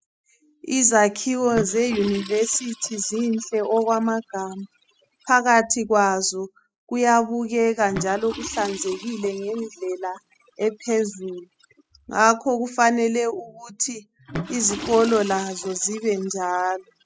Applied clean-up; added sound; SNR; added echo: classical method spectral subtraction.